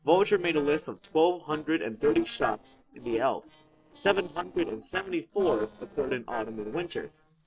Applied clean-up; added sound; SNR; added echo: neural separator model SepFormer DNS4.